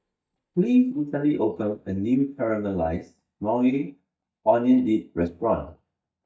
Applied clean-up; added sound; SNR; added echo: neural mask model DeepFilterNet 3.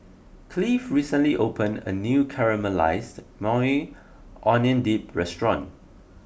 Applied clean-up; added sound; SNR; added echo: none; none; none; none.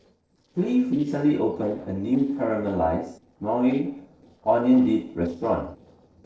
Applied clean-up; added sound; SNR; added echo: neural separator model SepFormer DNS4.